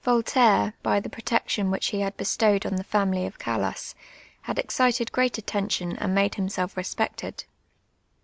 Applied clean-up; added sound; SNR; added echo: none; none; none; none.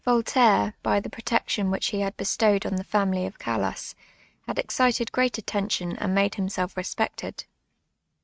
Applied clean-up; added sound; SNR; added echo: neural mask model RNNoise.